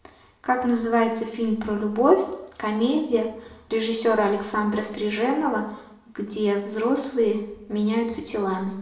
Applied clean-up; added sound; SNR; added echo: none; none; none; reverberation time 0.7 s.